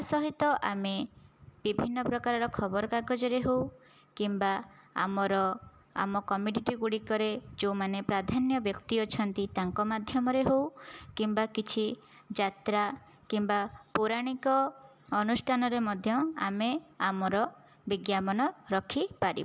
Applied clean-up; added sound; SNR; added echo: none; none; none; none.